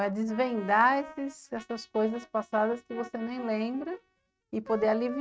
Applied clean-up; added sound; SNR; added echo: neural mask model RNNoise.